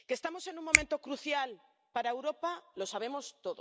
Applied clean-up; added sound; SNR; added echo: none; Finger snapping; -2 dB; none.